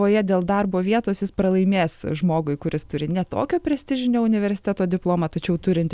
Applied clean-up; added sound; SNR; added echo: none; none; none; none.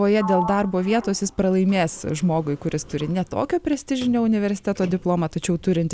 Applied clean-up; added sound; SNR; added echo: none; Sliding door; 15 dB; none.